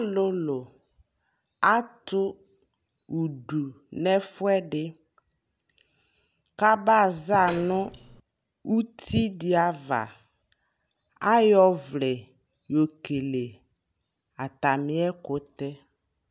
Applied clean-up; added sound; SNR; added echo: none; Door; 13 dB; none.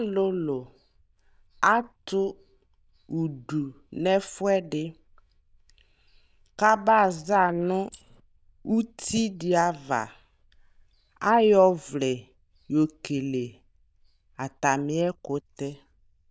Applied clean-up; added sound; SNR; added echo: neural diffusion model UNIVERSE++.